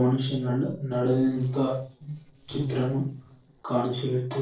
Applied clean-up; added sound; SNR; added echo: neural separator model SepFormer DNS4.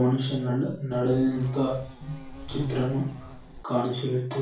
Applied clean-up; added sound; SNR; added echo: none; Insect; 10 dB; reverberation time 0.4 s.